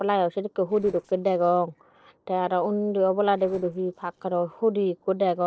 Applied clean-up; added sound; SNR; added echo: neural separator model SepFormer DNS4.